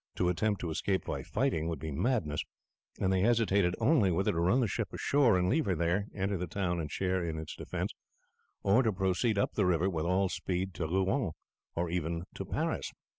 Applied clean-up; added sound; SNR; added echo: none; none; none; none.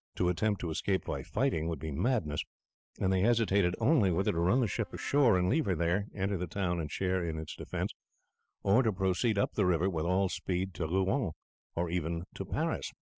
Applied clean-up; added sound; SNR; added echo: neural separator model SepFormer DNS4.